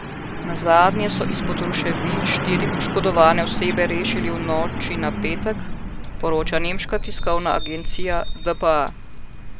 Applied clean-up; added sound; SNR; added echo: none; Truck; 3 dB; none.